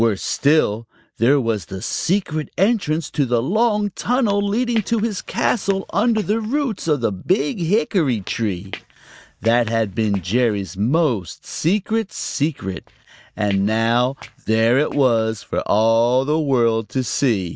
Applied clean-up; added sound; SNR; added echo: neural mask model DeepFilterNet 3.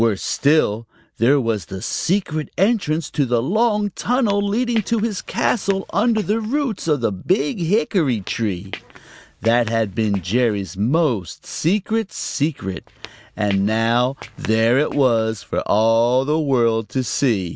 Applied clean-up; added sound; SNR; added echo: none; Squeak / Walk, footsteps; 19 dB; none.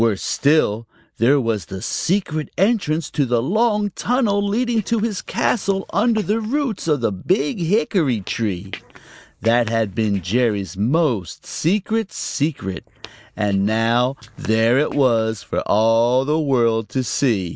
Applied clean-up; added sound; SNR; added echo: neural mask model Resemble Enhance denoiser.